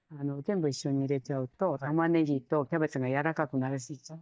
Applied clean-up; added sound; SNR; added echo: neural mask model DeepFilterNet 3.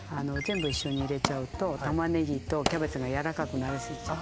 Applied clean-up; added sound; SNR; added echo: none; Fire; 9 dB; none.